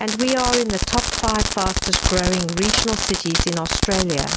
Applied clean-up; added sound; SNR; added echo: none; Fireworks; 0 dB; none.